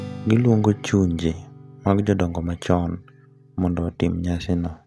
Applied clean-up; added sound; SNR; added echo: none; Strum; 19 dB; none.